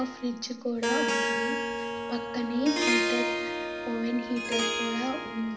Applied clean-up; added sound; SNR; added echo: none; Harp; -2 dB; reverberation time 0.6 s.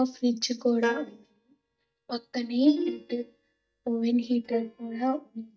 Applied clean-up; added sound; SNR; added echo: neural mask model DeepFilterNet 3.